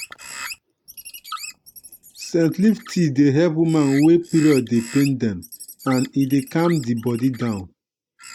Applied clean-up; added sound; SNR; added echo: neural mask model Resemble Enhance denoiser.